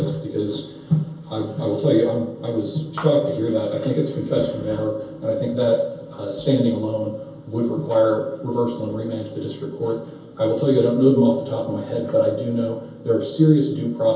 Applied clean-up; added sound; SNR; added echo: none; none; none; reverberation time 0.6 s.